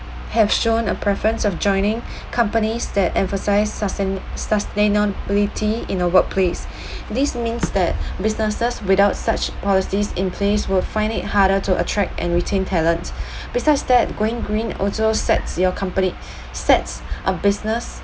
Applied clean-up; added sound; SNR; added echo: none; none; none; none.